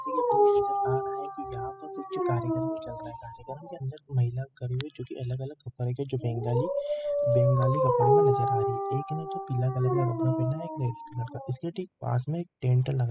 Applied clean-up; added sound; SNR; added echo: classical method spectral subtraction.